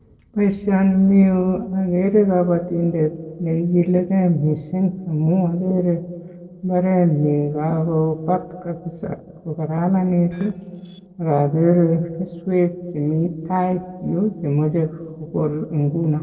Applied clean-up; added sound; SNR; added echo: neural separator model SepFormer DNS4.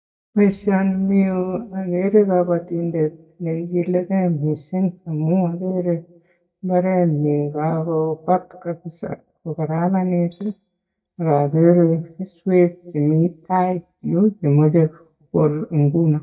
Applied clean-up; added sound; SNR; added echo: neural mask model DeepFilterNet 3.